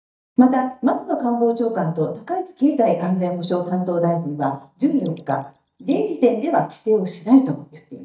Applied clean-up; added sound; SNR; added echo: neural mask model DeepFilterNet 3.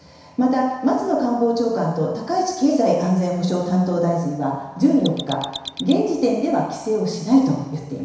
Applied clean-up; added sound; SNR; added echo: none; Mechanisms; 13 dB; reverberation time 1.0 s.